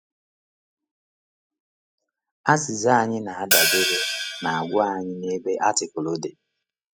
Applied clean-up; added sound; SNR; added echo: classical method spectral subtraction.